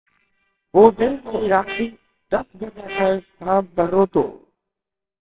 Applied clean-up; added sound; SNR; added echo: neural separator model SepFormer WHAMR!.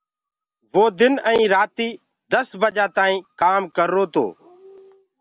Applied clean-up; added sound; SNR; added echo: none; none; none; none.